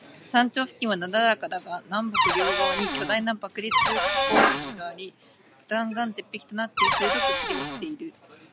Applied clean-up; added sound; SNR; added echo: none; Cupboard open or close / Door; -2 dB; none.